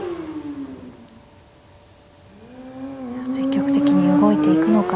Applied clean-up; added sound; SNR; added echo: none; Motorcycle; -4 dB; none.